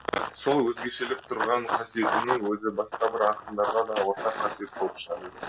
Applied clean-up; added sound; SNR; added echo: none; Run; 5 dB; none.